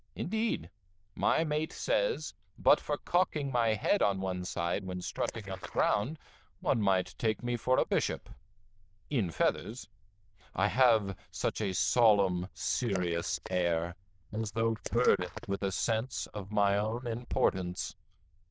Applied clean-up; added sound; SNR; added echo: neural diffusion model UNIVERSE++.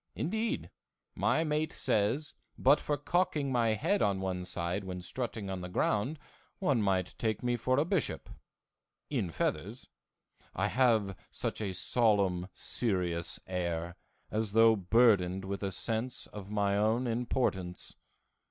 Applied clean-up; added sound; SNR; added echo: none; none; none; none.